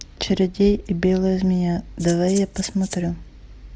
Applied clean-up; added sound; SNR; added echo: none; Rattle (instrument); 15 dB; none.